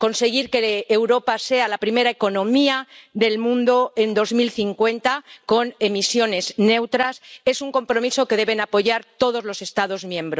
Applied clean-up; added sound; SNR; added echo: none; none; none; none.